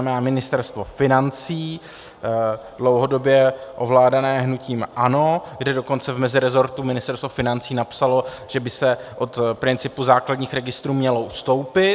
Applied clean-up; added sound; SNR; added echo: none; none; none; none.